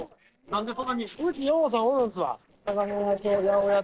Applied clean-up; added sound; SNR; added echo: neural separator model SepFormer DNS4.